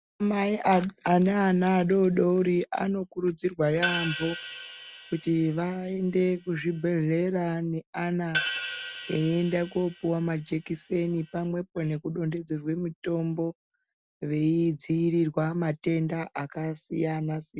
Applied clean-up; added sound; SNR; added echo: none; Hi-hat; 8 dB; none.